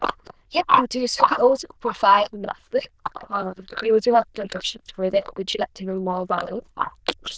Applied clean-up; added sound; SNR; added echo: neural diffusion model UNIVERSE++.